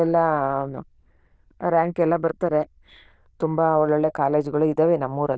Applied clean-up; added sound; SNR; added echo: neural diffusion model UNIVERSE++.